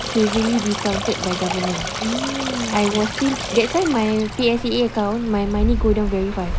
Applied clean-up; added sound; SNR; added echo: none; Stream; 5 dB; none.